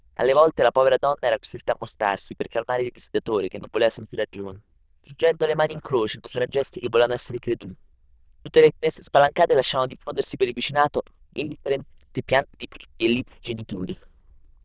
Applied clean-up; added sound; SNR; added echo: neural diffusion model UNIVERSE++.